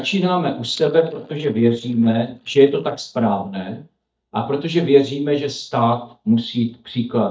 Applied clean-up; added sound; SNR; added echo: neural mask model DeepFilterNet 3.